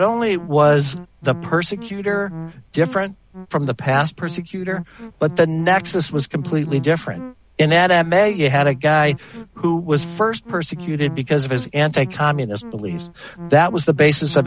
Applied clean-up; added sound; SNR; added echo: none; Musical instrument; 17 dB; none.